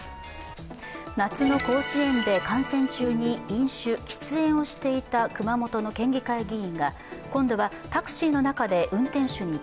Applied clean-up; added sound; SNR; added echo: none; none; none; none.